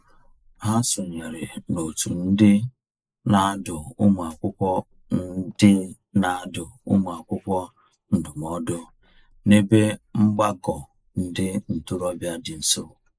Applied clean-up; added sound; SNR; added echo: neural mask model Resemble Enhance denoiser.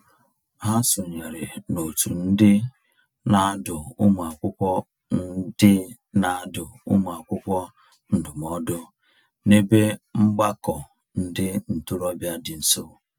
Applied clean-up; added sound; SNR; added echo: none; none; none; none.